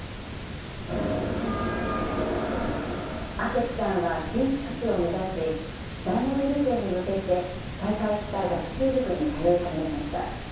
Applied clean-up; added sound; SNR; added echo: none; Water; 8 dB; reverberation time 0.7 s.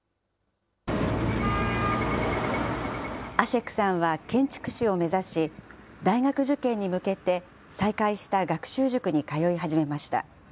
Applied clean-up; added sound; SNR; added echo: none; none; none; none.